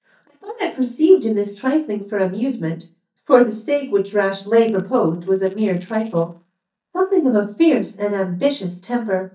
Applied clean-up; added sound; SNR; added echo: neural mask model DeepFilterNet 3.